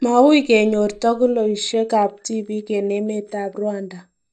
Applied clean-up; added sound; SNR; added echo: neural mask model DeepFilterNet 3.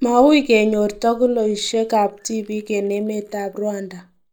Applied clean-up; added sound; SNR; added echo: neural mask model Resemble Enhance denoiser.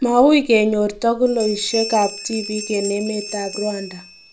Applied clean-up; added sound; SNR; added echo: none; Bell; 13 dB; none.